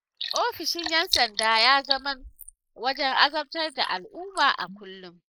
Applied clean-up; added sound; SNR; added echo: neural mask model Resemble Enhance denoiser.